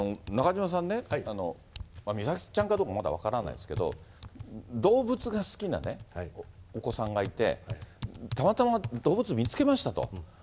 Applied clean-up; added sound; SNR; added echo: none; Typing; 13 dB; none.